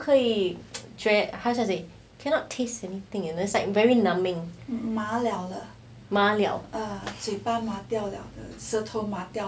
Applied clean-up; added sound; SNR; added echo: none; none; none; none.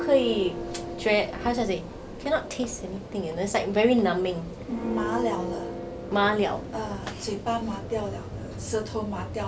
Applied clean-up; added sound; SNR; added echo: none; Church bell; 8 dB; none.